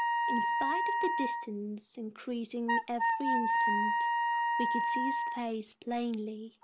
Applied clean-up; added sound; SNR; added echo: none; Wind instrument, woodwind instrument; -5 dB; none.